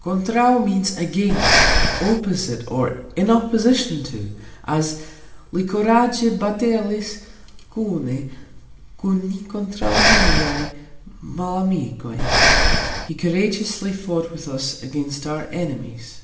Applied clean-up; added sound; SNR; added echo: none; Breathing; -2 dB; reverberation time 0.8 s.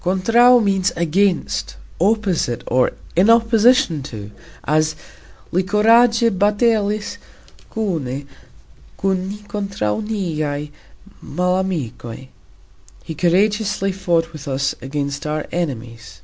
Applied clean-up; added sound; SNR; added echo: none; none; none; none.